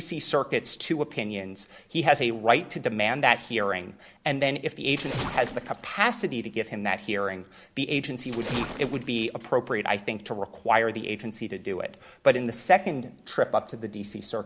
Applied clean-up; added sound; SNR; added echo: none; Splash, splatter; 11 dB; none.